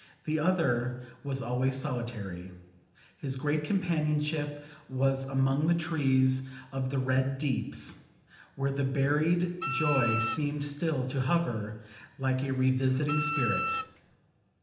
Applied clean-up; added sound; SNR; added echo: none; Wind instrument, woodwind instrument; 3 dB; reverberation time 0.8 s.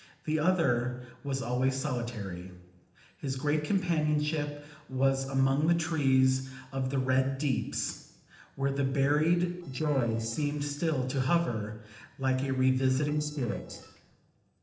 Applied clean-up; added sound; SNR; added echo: neural separator model SepFormer DNS4.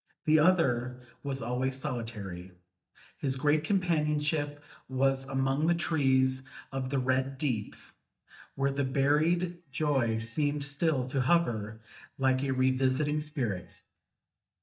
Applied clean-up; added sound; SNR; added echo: neural mask model DeepFilterNet 3.